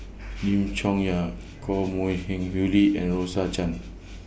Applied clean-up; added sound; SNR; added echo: none; none; none; none.